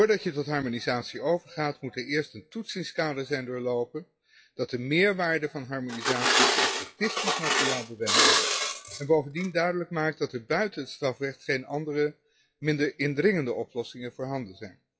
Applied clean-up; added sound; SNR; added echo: classical method WPE with log-MMSE.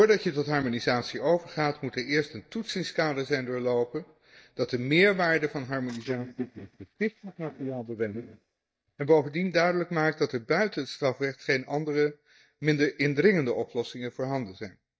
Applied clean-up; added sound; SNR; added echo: neural mask model DeepFilterNet 3.